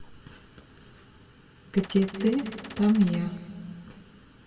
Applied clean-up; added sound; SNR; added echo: none; Gunshot, gunfire; 14 dB; reverberation time 1.4 s.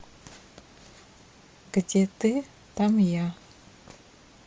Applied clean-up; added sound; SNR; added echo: none; none; none; none.